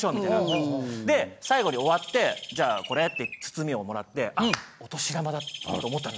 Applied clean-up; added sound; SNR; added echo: none; Bird; 13 dB; none.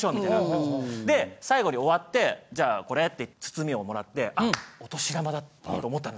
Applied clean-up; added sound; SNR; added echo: none; none; none; none.